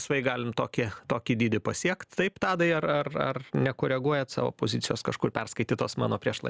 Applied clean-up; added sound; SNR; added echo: none; none; none; none.